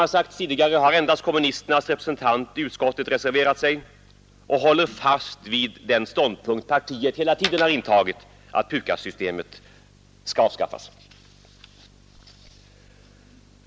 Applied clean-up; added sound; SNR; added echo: none; Coin (dropping); 9 dB; none.